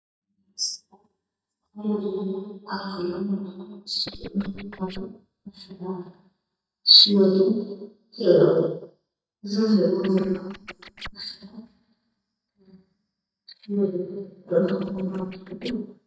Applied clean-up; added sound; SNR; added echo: neural mask model DeepFilterNet 3.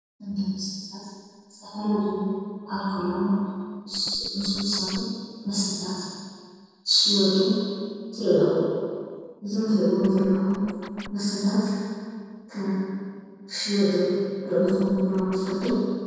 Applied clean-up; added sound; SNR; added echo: neural separator model SepFormer DNS4.